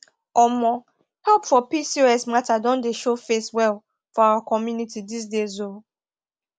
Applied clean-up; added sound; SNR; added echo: none; none; none; none.